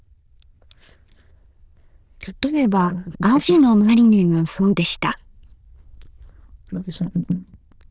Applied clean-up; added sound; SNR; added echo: neural diffusion model UNIVERSE++.